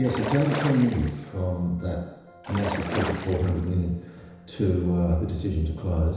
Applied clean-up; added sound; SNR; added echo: none; Splash, splatter; 9 dB; reverberation time 1.0 s.